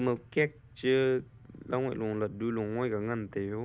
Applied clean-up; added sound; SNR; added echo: none; none; none; none.